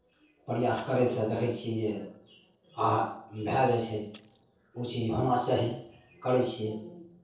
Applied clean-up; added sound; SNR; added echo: neural separator model SepFormer DNS4.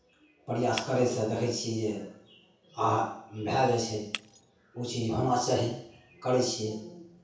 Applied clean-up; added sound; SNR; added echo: none; Shatter; 19 dB; reverberation time 0.6 s.